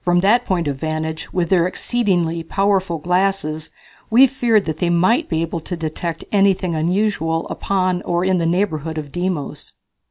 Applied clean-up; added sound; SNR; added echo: none; none; none; none.